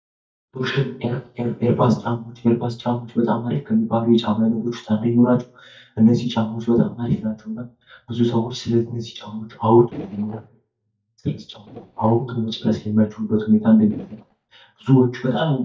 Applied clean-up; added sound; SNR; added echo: neural mask model DeepFilterNet 3.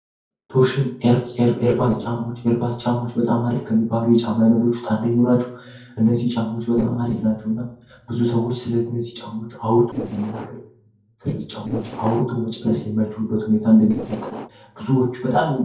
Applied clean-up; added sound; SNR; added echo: neural separator model SepFormer DNS4.